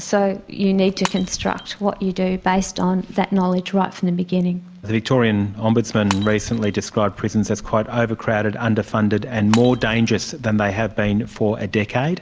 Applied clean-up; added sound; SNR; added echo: none; Shatter / Crushing; 17 dB; none.